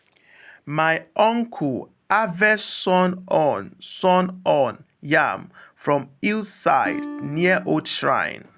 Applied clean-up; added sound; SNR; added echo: none; Acoustic guitar; 11 dB; none.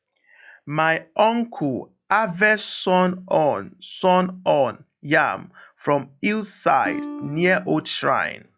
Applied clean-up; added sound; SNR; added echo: classical method log-MMSE.